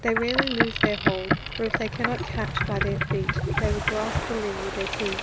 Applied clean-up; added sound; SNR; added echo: none; Boat, Water vehicle; -3 dB; none.